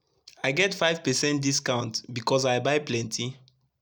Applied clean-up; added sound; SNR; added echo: none; none; none; none.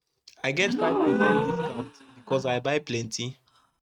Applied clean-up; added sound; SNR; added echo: neural mask model RNNoise.